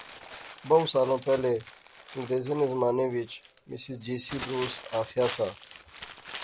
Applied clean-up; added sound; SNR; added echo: none; Crumpling, crinkling; 15 dB; none.